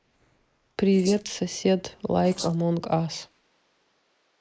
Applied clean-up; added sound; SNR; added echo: neural mask model Resemble Enhance denoiser.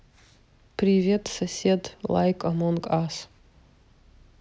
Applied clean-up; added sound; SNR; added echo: none; none; none; none.